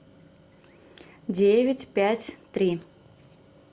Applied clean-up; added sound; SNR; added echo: none; none; none; none.